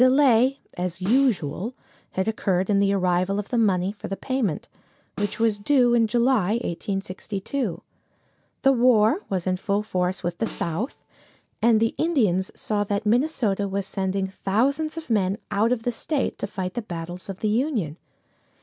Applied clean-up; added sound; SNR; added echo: none; Snare drum; 20 dB; none.